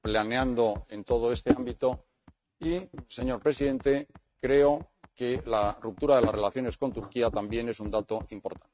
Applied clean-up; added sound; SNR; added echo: neural mask model RNNoise.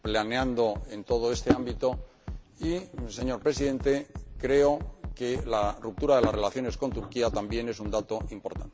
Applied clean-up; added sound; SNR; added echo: none; Bass drum; 11 dB; none.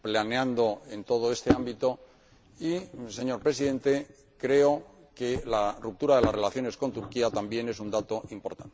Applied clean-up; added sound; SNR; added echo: none; none; none; none.